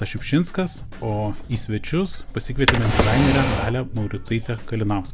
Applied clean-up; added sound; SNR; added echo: none; Drawer open or close; -1 dB; none.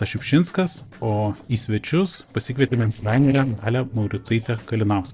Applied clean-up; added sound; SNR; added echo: neural separator model SepFormer DNS4.